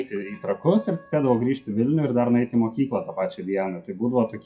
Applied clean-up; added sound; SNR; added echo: classical method WPE with log-MMSE.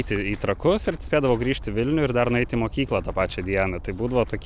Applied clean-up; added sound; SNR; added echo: none; none; none; none.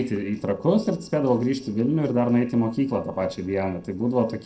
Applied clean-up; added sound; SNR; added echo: neural separator model SepFormer DNS4.